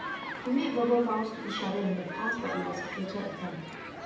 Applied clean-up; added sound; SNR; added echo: none; Human group actions; 7 dB; reverberation time 0.9 s.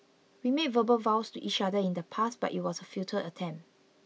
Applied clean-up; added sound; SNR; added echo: none; none; none; none.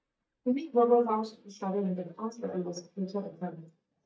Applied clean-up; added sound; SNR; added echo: neural mask model DeepFilterNet 3.